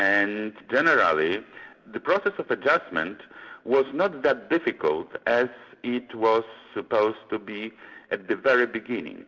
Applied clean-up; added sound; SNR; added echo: none; none; none; reverberation time 1.0 s.